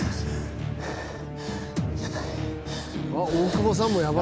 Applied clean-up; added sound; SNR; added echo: none; none; none; none.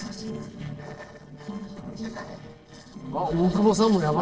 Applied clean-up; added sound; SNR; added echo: neural separator model SepFormer DNS4.